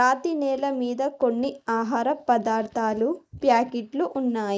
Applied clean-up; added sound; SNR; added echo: neural mask model Resemble Enhance denoiser.